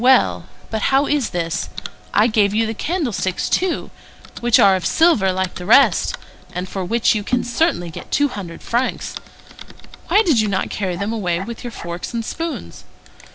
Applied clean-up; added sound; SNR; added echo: none; Typing; 14 dB; none.